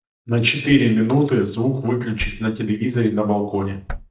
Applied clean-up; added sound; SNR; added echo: neural mask model DeepFilterNet 3.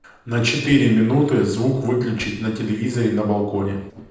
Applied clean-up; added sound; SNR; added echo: neural separator model SepFormer DNS4.